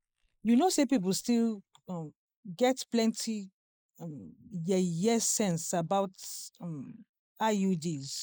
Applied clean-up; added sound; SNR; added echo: neural mask model Resemble Enhance denoiser.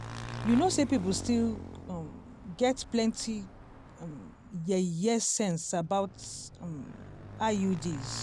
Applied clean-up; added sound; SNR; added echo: none; Motorcycle / Engine; 12 dB; none.